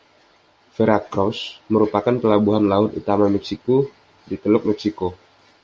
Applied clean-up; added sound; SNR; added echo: none; none; none; none.